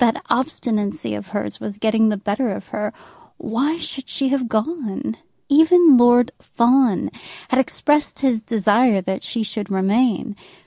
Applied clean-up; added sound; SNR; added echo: none; none; none; none.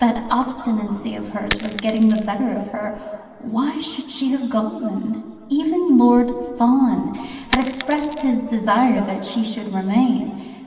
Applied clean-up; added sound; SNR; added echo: none; Coin (dropping); 14 dB; reverberation time 2.3 s.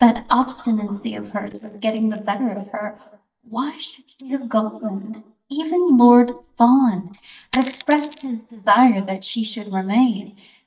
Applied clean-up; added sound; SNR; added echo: neural mask model DeepFilterNet 3.